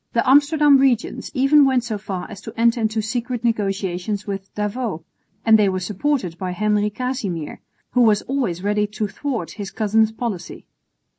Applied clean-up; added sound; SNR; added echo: none; none; none; none.